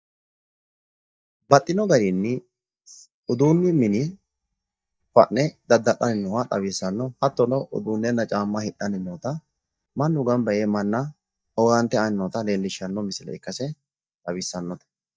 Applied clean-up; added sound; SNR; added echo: neural mask model DeepFilterNet 3.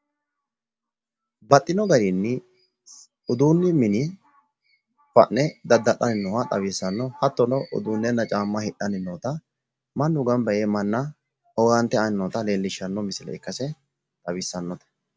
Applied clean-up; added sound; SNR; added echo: none; none; none; none.